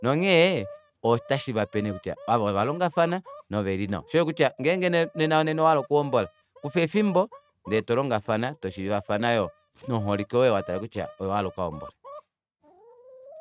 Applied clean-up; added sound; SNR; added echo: neural mask model RNNoise.